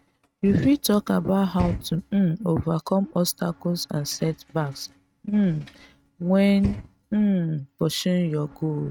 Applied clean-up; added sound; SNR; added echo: neural mask model RNNoise.